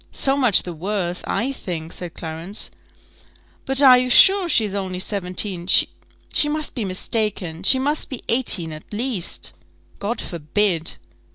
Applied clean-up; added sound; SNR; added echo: none; none; none; none.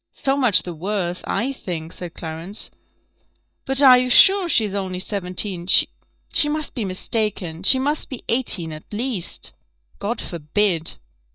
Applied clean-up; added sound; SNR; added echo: neural mask model DeepFilterNet 3.